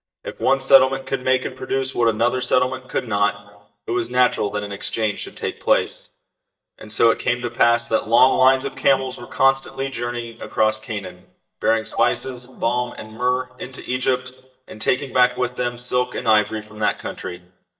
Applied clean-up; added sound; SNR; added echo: neural mask model DeepFilterNet 3.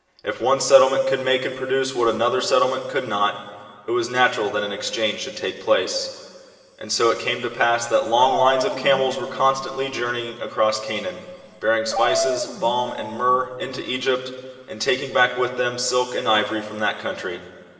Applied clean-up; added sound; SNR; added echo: none; Dog; 7 dB; reverberation time 2.8 s.